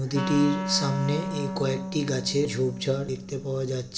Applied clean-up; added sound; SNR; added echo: none; Wind instrument, woodwind instrument; 6 dB; reverberation time 0.5 s.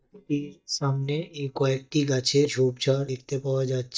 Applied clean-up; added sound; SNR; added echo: neural mask model DeepFilterNet 3.